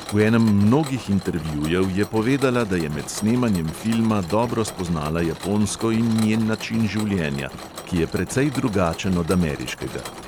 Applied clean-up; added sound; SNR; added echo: none; Mechanisms; 14 dB; none.